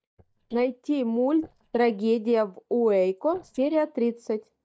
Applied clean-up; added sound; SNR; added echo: neural mask model DeepFilterNet 3.